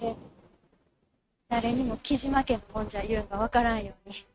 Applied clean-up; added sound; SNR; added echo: neural mask model RNNoise.